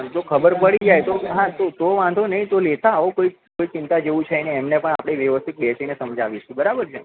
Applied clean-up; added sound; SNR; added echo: none; none; none; none.